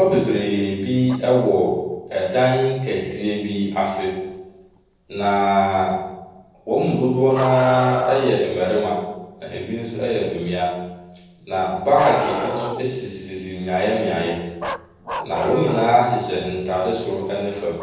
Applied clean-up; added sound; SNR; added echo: neural separator model SepFormer DNS4.